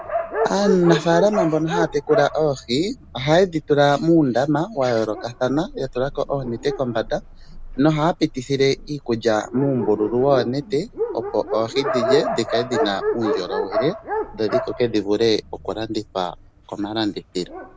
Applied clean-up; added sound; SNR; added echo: none; Dog; 7 dB; none.